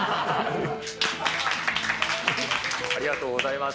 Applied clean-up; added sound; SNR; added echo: none; none; none; none.